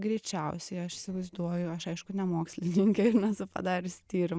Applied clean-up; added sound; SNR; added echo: neural separator model SepFormer DNS4.